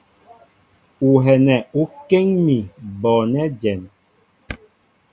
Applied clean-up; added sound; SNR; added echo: none; none; none; none.